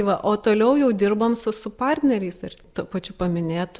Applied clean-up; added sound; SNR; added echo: none; none; none; none.